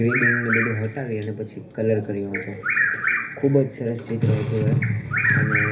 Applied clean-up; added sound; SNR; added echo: none; Bird vocalization, bird call, bird song; 3 dB; reverberation time 0.3 s.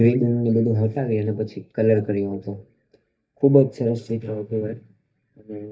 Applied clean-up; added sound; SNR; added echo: neural mask model DeepFilterNet 3.